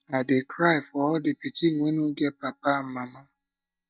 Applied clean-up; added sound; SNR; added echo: neural mask model DeepFilterNet 3.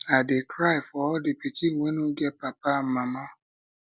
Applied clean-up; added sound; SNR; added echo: none; none; none; none.